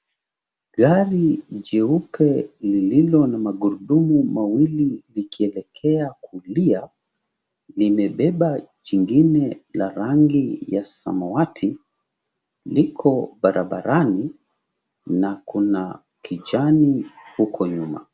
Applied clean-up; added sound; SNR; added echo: none; none; none; none.